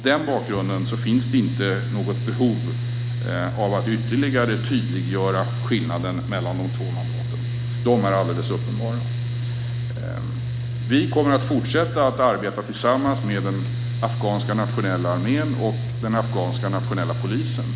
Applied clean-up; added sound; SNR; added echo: none; Mechanical fan; 1 dB; none.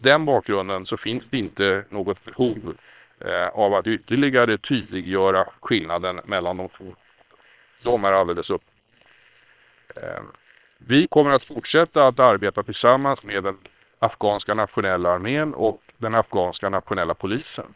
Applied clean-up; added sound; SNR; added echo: neural separator model SepFormer WHAM!.